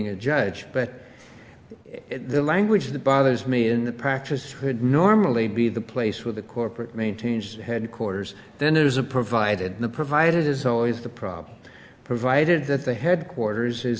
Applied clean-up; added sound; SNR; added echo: none; none; none; none.